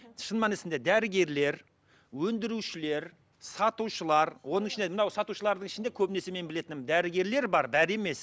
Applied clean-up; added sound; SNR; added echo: none; none; none; none.